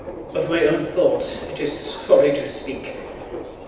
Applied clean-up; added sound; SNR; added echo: none; Subway, metro, underground; 12 dB; reverberation time 0.9 s.